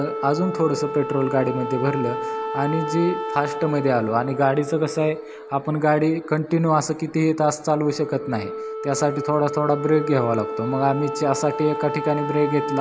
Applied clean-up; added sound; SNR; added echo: none; Wind instrument, woodwind instrument; 7 dB; none.